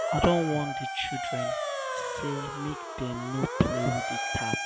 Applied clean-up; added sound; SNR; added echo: none; Motor vehicle (road) / Siren; 2 dB; none.